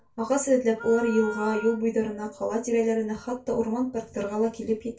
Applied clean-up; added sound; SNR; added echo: none; Wind instrument, woodwind instrument; 14 dB; reverberation time 0.2 s.